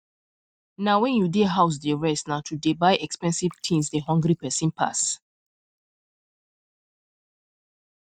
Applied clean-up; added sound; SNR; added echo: neural mask model DeepFilterNet 3.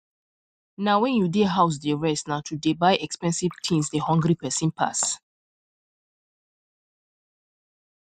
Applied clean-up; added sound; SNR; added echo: neural mask model Resemble Enhance denoiser.